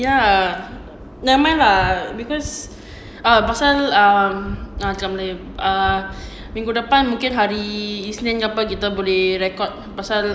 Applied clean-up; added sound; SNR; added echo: none; none; none; none.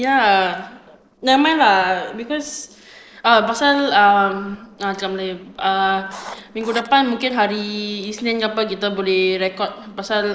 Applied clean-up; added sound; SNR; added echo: neural separator model SepFormer DNS4.